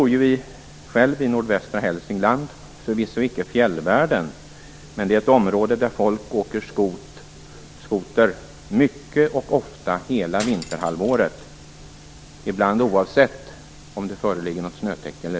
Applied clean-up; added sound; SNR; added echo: none; Cutlery, silverware; 17 dB; none.